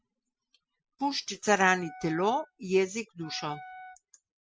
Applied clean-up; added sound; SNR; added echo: classical method spectral subtraction.